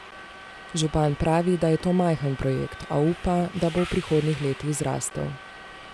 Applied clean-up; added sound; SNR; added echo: none; Subway, metro, underground; 16 dB; none.